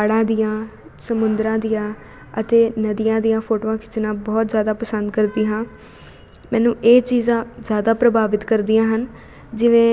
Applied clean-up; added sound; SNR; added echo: none; none; none; none.